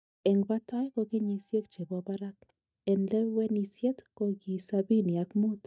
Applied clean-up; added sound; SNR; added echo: neural mask model DeepFilterNet 3.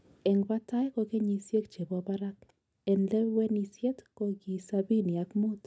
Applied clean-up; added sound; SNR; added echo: none; none; none; none.